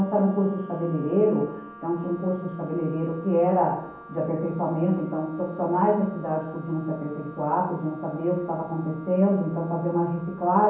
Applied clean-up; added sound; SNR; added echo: none; Wind instrument, woodwind instrument; 20 dB; reverberation time 1.2 s.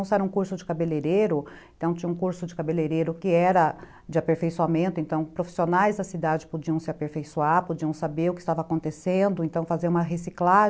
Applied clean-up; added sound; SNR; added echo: none; none; none; none.